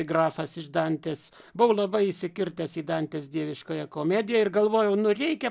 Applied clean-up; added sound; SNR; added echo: none; none; none; none.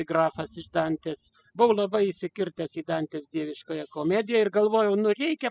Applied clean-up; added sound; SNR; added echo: classical method spectral subtraction.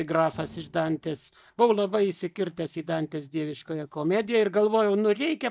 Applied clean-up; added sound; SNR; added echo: neural mask model DeepFilterNet 3.